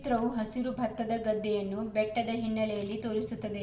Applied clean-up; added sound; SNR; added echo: none; Engine / Car; 17 dB; reverberation time 1.5 s.